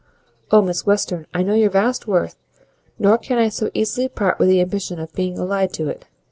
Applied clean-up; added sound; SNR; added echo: none; none; none; none.